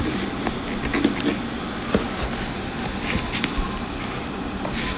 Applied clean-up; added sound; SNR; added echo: none; Truck; 17 dB; none.